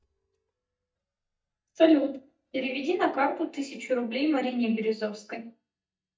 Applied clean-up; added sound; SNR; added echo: neural mask model DeepFilterNet 3.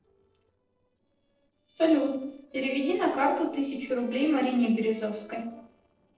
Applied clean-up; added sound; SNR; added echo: neural separator model SepFormer DNS4.